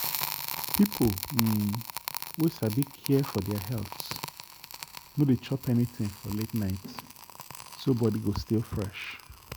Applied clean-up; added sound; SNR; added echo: none; Crackle; 9 dB; none.